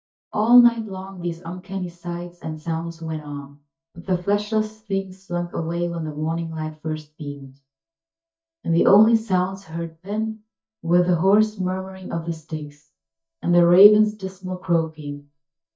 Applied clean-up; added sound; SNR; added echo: neural mask model DeepFilterNet 3.